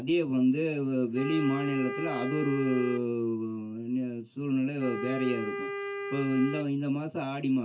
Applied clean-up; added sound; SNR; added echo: none; Wind instrument, woodwind instrument; 8 dB; reverberation time 0.2 s.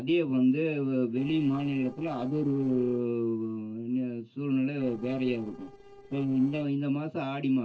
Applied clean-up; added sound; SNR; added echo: neural separator model SepFormer DNS4.